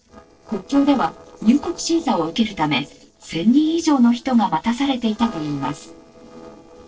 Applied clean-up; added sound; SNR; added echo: neural separator model SepFormer DNS4.